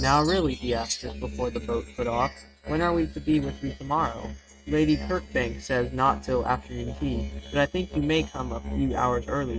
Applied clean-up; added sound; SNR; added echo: neural mask model RNNoise.